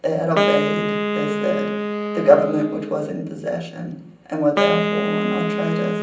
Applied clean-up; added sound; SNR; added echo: none; Wind instrument, woodwind instrument; 1 dB; reverberation time 0.6 s.